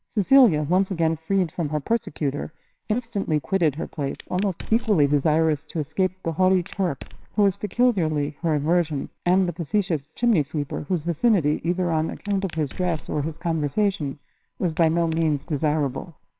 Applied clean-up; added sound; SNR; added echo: neural separator model SepFormer WHAMR!.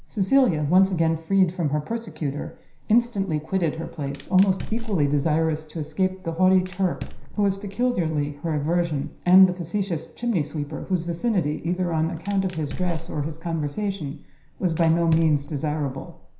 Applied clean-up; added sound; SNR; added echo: none; Fire; 11 dB; reverberation time 0.5 s.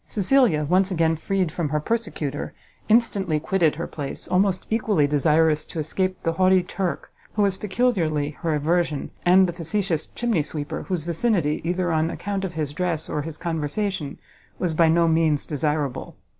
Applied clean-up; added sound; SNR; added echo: none; none; none; none.